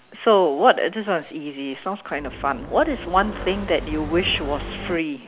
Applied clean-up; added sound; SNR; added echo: none; Motorcycle; 10 dB; none.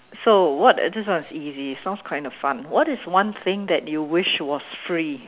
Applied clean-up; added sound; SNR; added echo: none; none; none; none.